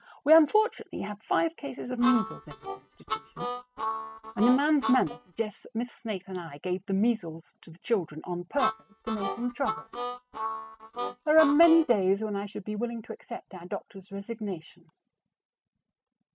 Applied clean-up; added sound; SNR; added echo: neural mask model RNNoise.